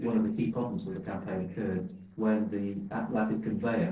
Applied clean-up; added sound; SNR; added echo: neural separator model SepFormer DNS4.